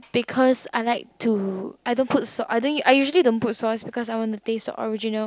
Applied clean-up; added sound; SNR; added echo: none; none; none; none.